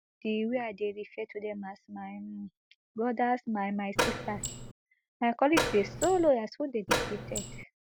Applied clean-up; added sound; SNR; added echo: none; Door; 1 dB; none.